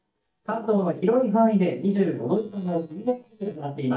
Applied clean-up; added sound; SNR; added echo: neural mask model DeepFilterNet 3.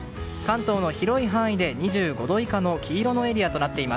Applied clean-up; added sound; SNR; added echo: none; none; none; none.